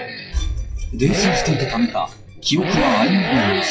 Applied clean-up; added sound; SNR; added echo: classical method WPE with log-MMSE.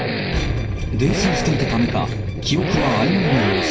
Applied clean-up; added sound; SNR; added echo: none; Accelerating, revving, vroom; 1 dB; reverberation time 0.1 s.